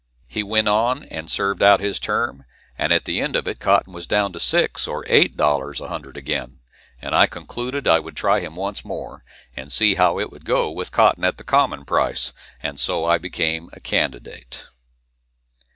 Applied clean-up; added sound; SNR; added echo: none; none; none; none.